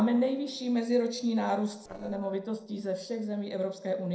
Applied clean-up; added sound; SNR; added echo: neural separator model SepFormer DNS4.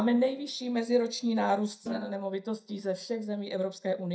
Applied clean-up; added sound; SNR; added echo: neural mask model DeepFilterNet 3.